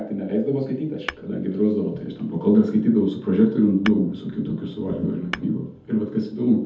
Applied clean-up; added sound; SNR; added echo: none; Tap / Hammer; 16 dB; reverberation time 0.6 s.